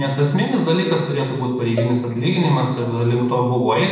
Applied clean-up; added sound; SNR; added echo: none; Cowbell; 16 dB; reverberation time 0.9 s.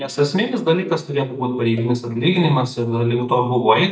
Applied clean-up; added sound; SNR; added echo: neural mask model DeepFilterNet 3.